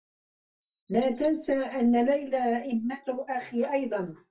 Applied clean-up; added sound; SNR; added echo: neural mask model DeepFilterNet 3.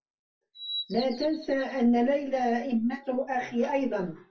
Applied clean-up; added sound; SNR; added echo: none; Bird vocalization, bird call, bird song; 11 dB; reverberation time 0.2 s.